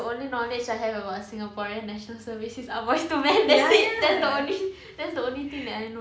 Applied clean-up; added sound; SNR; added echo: none; none; none; none.